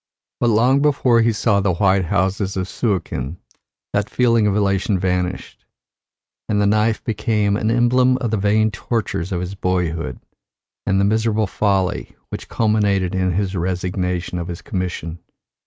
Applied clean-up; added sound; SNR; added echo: none; none; none; none.